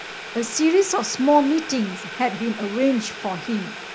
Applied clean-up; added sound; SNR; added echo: none; Boiling; 13 dB; none.